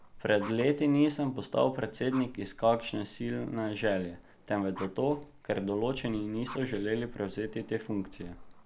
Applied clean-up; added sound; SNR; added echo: none; Dog + Sliding door; 18 dB; none.